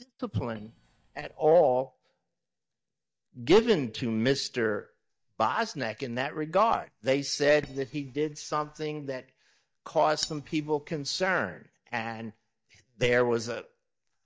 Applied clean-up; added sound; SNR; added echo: neural mask model DeepFilterNet 3.